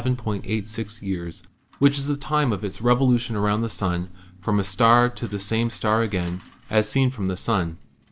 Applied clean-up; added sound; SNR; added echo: neural separator model SepFormer DNS4.